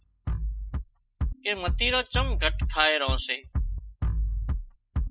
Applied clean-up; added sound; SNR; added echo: classical method spectral subtraction.